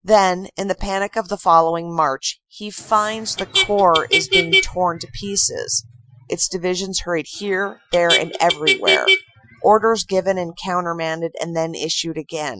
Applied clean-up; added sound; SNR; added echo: classical method Wiener filter.